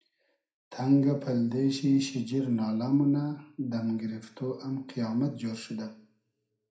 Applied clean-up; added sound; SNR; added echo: none; none; none; reverberation time 0.4 s.